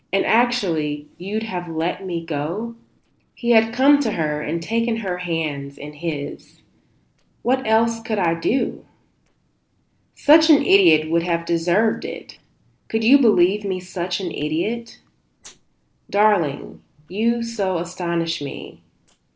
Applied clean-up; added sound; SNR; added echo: neural separator model SepFormer DNS4.